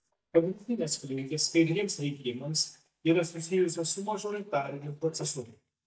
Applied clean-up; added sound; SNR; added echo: neural mask model DeepFilterNet 3.